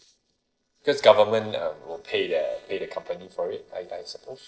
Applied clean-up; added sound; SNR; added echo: neural separator model SepFormer DNS4.